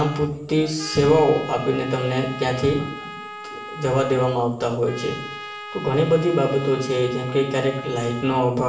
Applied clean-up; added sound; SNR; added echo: none; Trumpet; 14 dB; reverberation time 0.6 s.